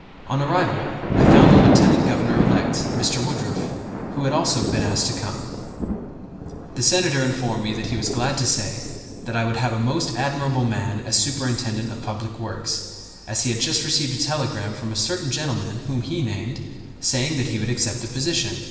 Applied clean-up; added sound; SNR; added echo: none; Thunder; 0 dB; reverberation time 1.7 s.